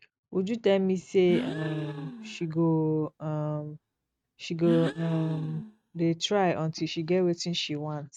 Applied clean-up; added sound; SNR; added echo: neural mask model RNNoise.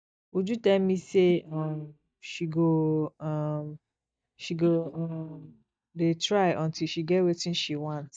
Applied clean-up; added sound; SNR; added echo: neural mask model DeepFilterNet 3.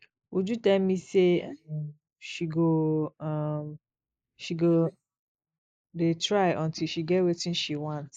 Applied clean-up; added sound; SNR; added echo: neural mask model Resemble Enhance denoiser.